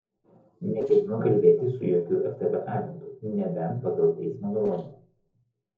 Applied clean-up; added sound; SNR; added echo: neural separator model SepFormer DNS4.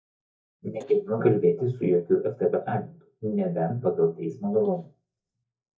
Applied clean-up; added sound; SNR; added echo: neural mask model DeepFilterNet 3.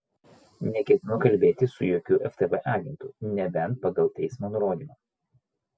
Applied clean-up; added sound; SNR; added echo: none; none; none; none.